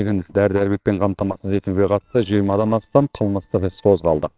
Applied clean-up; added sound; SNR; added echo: neural separator model SepFormer WHAMR!.